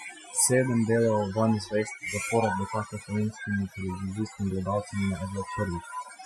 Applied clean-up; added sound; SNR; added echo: classical method Wiener filter.